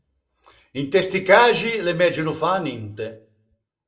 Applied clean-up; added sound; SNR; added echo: none; none; none; reverberation time 0.3 s.